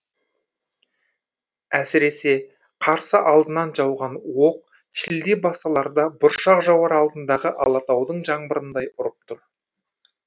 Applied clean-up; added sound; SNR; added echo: none; none; none; none.